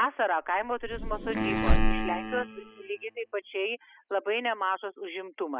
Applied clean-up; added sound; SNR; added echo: classical method spectral subtraction.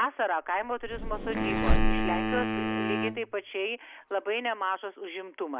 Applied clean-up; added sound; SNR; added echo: none; Vehicle + Wind instrument, woodwind instrument; -4 dB; none.